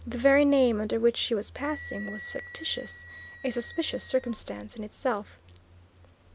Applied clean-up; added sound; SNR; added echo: none; Wind instrument, woodwind instrument; 18 dB; none.